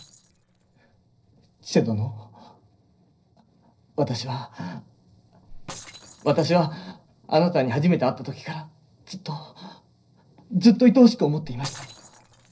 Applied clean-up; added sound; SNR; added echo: neural separator model SepFormer DNS4.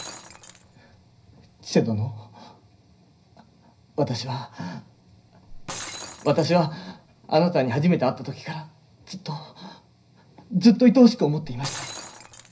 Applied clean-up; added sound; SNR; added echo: none; Shatter; 19 dB; reverberation time 0.4 s.